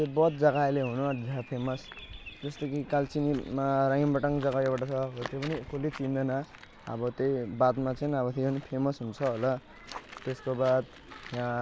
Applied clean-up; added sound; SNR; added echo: none; none; none; none.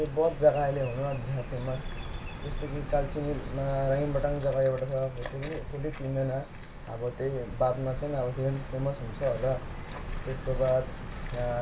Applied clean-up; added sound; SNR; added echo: none; Bird vocalization, bird call, bird song; 8 dB; reverberation time 0.2 s.